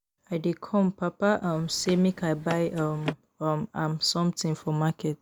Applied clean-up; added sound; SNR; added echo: none; Run; 12 dB; none.